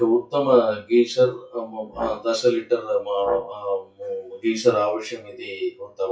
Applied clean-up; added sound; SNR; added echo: classical method WPE with log-MMSE.